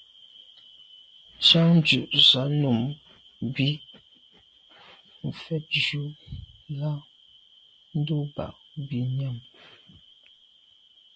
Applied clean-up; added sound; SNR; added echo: none; none; none; none.